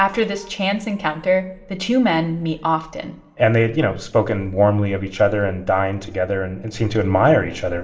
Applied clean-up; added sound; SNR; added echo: none; none; none; reverberation time 0.6 s.